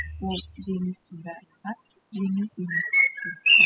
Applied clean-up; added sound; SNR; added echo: classical method spectral subtraction.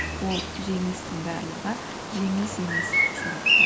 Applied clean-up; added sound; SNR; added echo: none; Bird vocalization, bird call, bird song; -4 dB; none.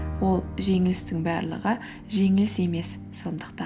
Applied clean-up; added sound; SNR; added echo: none; none; none; none.